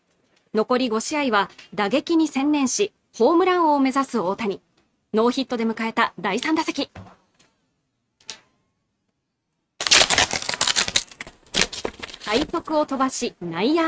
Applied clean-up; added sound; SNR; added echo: neural mask model RNNoise.